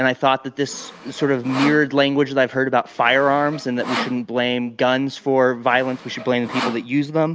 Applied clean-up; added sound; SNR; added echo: none; Sawing; 13 dB; none.